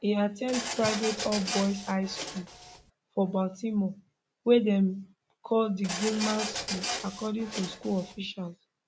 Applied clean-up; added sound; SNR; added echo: none; Printer; 6 dB; none.